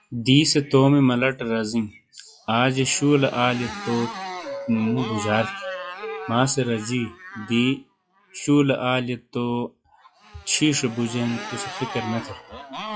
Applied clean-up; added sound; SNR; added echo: classical method log-MMSE.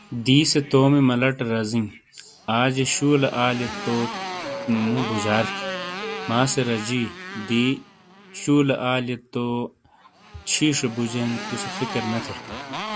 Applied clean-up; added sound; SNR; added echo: none; Motorcycle + Subway, metro, underground; 11 dB; none.